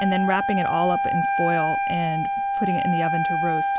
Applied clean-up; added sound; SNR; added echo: none; Wind instrument, woodwind instrument; -2 dB; none.